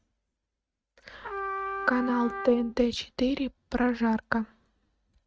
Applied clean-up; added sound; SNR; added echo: neural mask model RNNoise.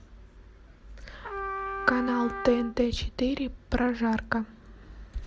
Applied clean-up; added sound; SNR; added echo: none; Trumpet; 8 dB; none.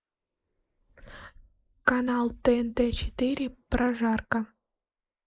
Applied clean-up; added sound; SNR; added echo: neural mask model Resemble Enhance denoiser.